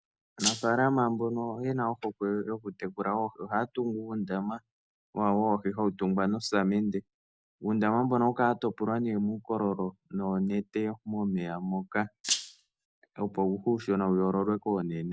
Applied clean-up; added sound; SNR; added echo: none; Rattle (instrument); 4 dB; none.